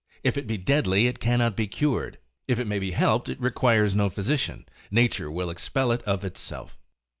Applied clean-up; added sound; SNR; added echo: none; none; none; none.